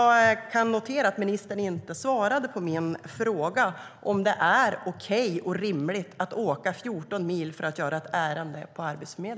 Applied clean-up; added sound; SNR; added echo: none; none; none; none.